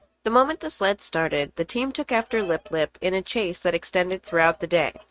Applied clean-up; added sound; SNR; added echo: neural mask model RNNoise.